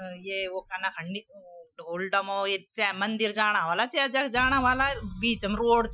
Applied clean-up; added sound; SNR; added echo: classical method Wiener filter.